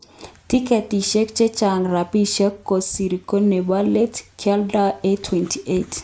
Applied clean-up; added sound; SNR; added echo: none; none; none; none.